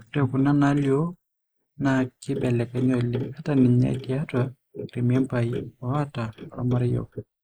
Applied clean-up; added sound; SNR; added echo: neural mask model Resemble Enhance denoiser.